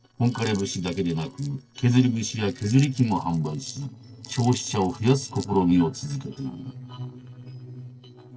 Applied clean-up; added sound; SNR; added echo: neural separator model SepFormer DNS4.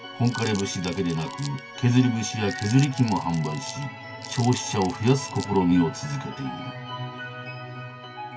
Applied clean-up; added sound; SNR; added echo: none; Crumpling, crinkling; 17 dB; reverberation time 0.1 s.